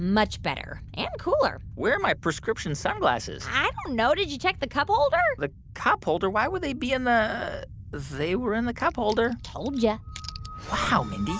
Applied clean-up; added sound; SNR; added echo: none; none; none; none.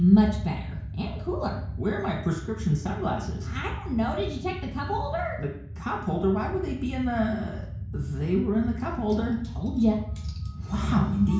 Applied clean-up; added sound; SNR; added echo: none; none; none; reverberation time 0.6 s.